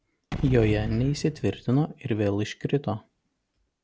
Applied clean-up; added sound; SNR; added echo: none; Gunshot, gunfire / Boom; 11 dB; none.